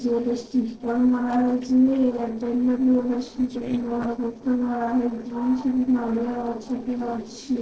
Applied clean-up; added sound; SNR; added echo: neural separator model SepFormer DNS4.